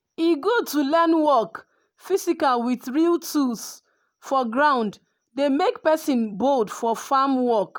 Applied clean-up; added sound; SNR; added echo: none; none; none; none.